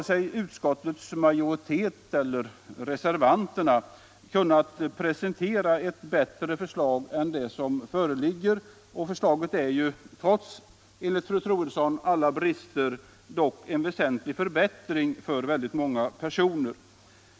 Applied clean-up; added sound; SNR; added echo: none; none; none; none.